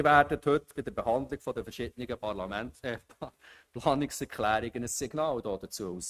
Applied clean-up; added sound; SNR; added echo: neural mask model RNNoise.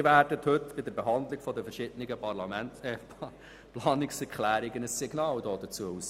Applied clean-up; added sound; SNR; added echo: none; none; none; none.